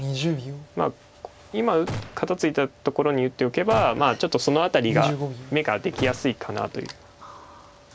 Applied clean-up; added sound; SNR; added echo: none; Gunshot, gunfire; 13 dB; none.